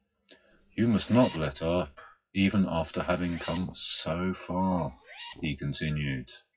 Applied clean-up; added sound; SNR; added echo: classical method WPE with log-MMSE.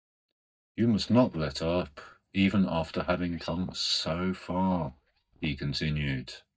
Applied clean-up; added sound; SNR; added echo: neural mask model DeepFilterNet 3.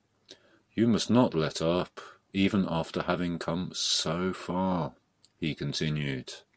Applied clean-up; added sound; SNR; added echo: none; none; none; none.